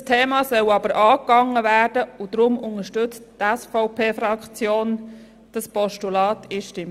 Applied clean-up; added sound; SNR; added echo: none; none; none; none.